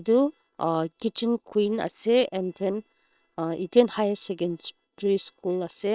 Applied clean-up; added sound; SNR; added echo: neural separator model SepFormer WHAM!.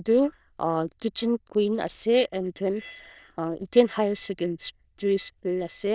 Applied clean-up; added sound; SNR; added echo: neural diffusion model UNIVERSE++.